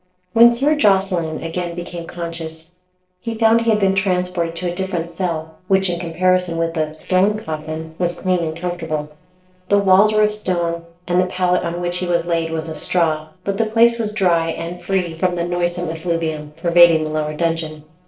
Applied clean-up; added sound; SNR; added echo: neural separator model SepFormer DNS4.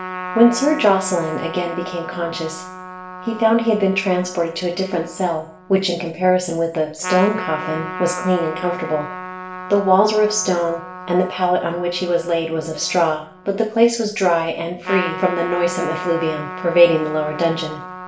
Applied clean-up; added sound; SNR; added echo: none; Trumpet; 11 dB; reverberation time 0.4 s.